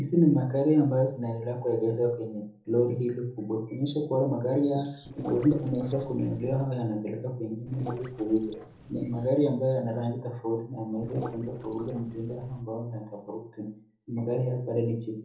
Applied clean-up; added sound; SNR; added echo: neural separator model SepFormer DNS4.